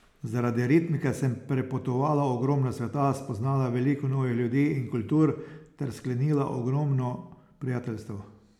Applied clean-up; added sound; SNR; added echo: none; none; none; none.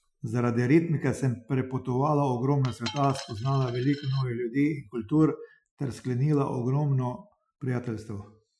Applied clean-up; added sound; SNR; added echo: classical method Wiener filter.